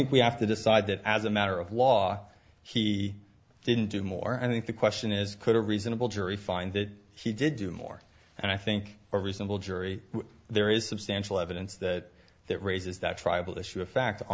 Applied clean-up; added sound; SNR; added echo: none; none; none; none.